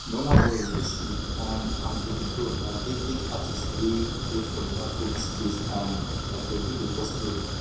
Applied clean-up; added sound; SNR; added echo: none; Fire; -4 dB; reverberation time 0.7 s.